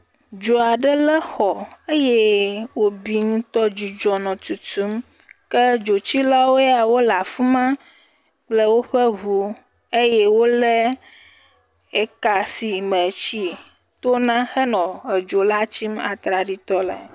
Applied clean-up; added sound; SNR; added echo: none; none; none; none.